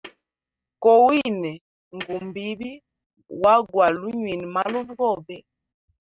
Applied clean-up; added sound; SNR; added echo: neural mask model RNNoise.